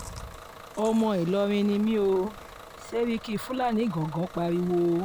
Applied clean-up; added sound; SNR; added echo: none; Chewing, mastication + Bus / Engine; 16 dB; none.